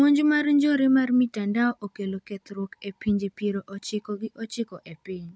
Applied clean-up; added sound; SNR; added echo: none; none; none; none.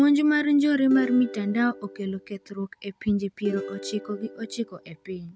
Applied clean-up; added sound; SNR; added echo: none; Plucked string instrument; 13 dB; none.